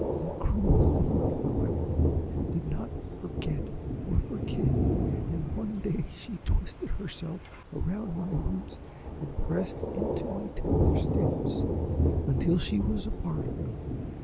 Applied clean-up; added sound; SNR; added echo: none; Thunder; -2 dB; none.